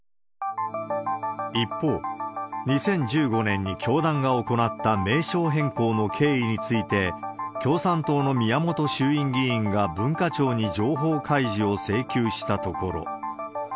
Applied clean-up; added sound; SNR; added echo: none; none; none; none.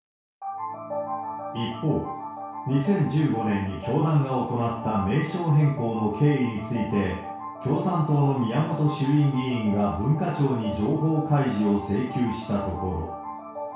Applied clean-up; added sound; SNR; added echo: none; none; none; reverberation time 0.6 s.